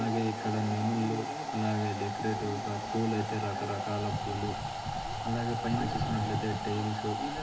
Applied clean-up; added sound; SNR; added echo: none; Domestic sounds, home sounds; 4 dB; reverberation time 1.0 s.